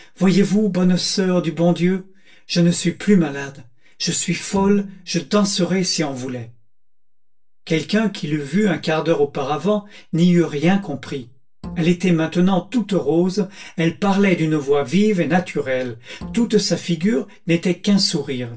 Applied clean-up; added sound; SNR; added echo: neural separator model SepFormer DNS4.